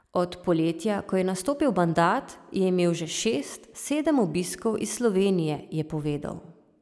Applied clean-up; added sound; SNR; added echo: none; none; none; none.